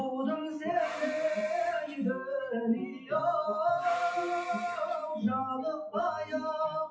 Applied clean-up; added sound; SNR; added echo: classical method WPE with log-MMSE.